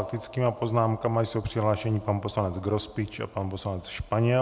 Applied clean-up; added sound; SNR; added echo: none; none; none; none.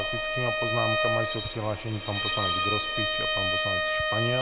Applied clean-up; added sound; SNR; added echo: none; Bowed string instrument; -4 dB; none.